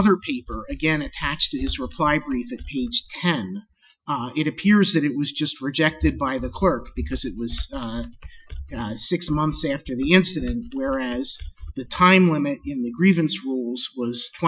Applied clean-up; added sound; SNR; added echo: classical method Wiener filter.